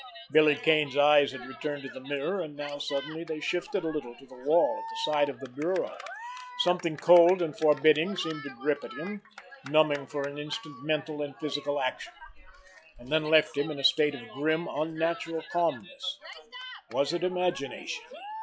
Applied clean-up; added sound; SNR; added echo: classical method log-MMSE.